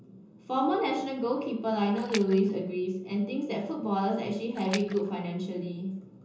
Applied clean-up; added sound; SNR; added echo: none; Splash, splatter; 12 dB; reverberation time 0.6 s.